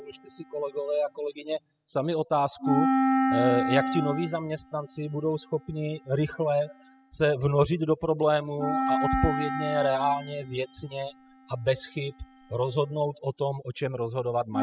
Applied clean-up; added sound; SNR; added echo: classical method spectral subtraction.